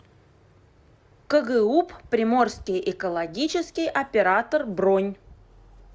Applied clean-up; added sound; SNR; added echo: none; none; none; none.